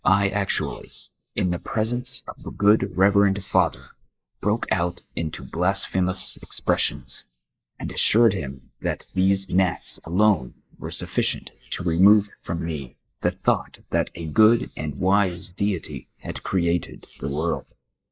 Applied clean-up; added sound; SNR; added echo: neural mask model Resemble Enhance denoiser.